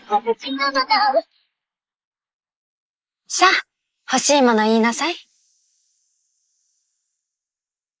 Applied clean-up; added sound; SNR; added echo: neural mask model Resemble Enhance denoiser.